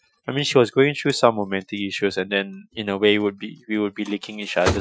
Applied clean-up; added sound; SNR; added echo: classical method Wiener filter.